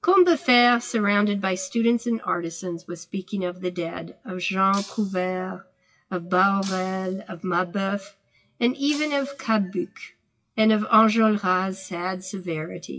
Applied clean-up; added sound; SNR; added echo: classical method WPE with log-MMSE.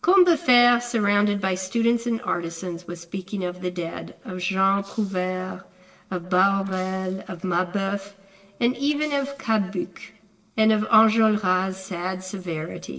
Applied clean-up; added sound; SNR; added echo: neural separator model SepFormer DNS4.